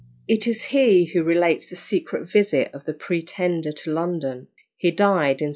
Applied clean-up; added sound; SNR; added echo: classical method log-MMSE.